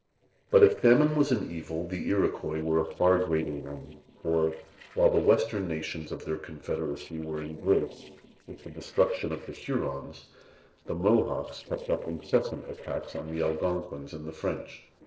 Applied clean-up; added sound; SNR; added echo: neural separator model SepFormer DNS4.